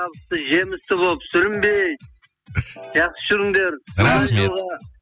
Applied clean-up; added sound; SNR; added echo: classical method spectral subtraction.